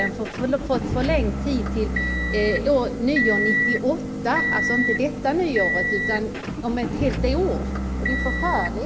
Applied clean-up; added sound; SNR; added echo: none; Motor vehicle (road) / Engine; 0 dB; reverberation time 0.7 s.